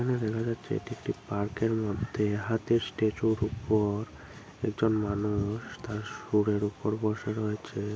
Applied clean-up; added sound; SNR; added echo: none; none; none; none.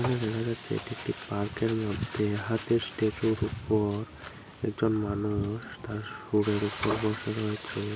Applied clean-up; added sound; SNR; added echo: none; Frying (food); 11 dB; none.